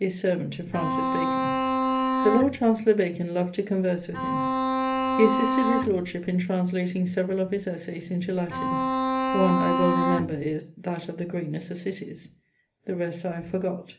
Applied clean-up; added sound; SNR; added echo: none; Bowed string instrument; -1 dB; reverberation time 0.3 s.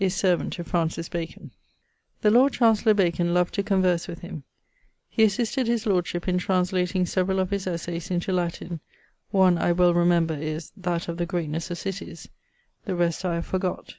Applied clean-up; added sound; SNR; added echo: none; none; none; none.